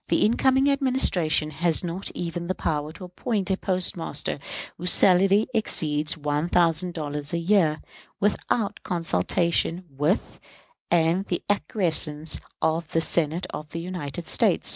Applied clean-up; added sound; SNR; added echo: none; none; none; none.